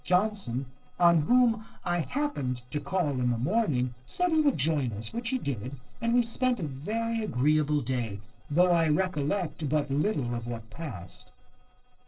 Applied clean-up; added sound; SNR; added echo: neural separator model SepFormer DNS4.